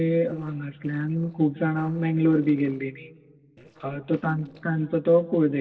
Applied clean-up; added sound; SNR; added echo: neural separator model SepFormer DNS4.